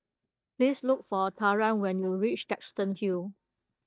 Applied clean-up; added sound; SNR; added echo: neural mask model DeepFilterNet 3.